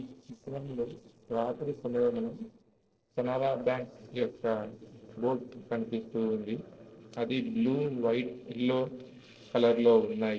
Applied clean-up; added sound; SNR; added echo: neural separator model SepFormer DNS4.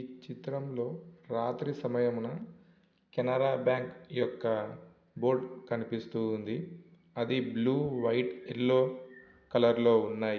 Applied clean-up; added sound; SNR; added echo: none; none; none; none.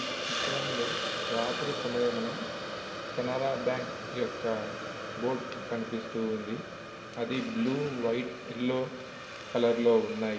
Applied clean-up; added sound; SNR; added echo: none; Hiss; 5 dB; reverberation time 1.5 s.